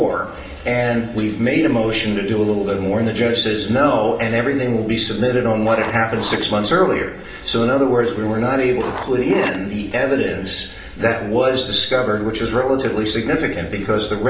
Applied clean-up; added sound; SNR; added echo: none; Writing; 12 dB; reverberation time 0.5 s.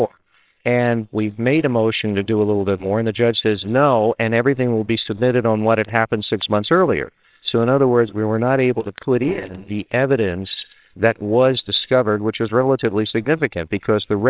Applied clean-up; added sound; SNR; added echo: neural separator model SepFormer WHAMR!.